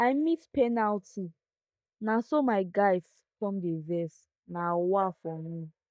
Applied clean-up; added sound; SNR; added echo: neural mask model DeepFilterNet 3.